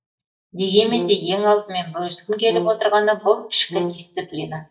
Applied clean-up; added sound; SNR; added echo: neural mask model DeepFilterNet 3.